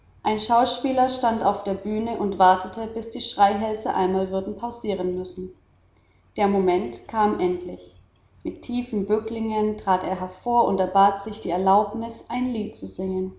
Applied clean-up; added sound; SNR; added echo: none; none; none; none.